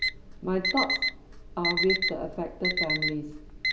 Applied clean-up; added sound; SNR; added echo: none; Alarm; -2 dB; reverberation time 0.7 s.